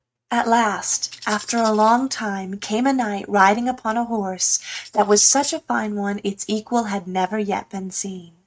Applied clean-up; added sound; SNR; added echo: neural mask model RNNoise.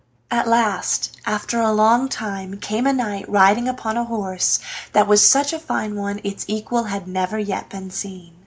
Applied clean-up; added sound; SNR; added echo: none; none; none; none.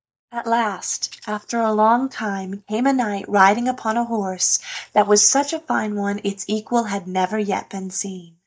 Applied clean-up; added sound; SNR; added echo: neural mask model DeepFilterNet 3.